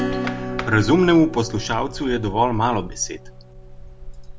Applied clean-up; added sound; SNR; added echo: none; Acoustic guitar / Strum + Rain; 9 dB; none.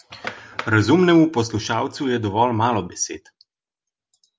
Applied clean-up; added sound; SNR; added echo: none; none; none; none.